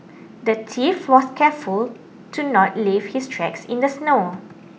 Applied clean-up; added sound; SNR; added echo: none; none; none; none.